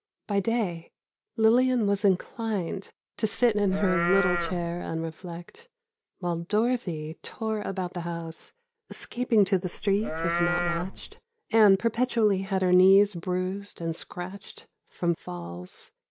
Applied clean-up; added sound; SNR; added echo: none; Livestock, farm animals, working animals; 4 dB; none.